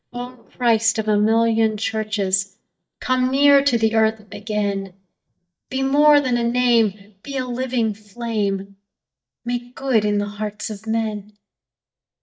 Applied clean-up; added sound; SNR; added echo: neural mask model DeepFilterNet 3.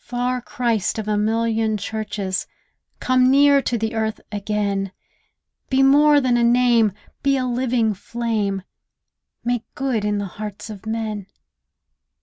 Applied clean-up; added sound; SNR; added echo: none; none; none; none.